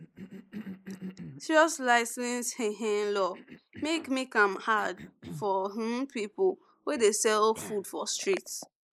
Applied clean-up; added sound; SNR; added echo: neural mask model Resemble Enhance denoiser.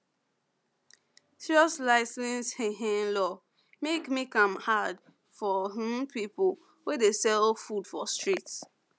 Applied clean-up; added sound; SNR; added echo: none; none; none; none.